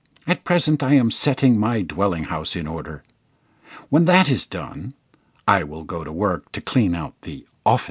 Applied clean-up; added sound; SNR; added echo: none; none; none; none.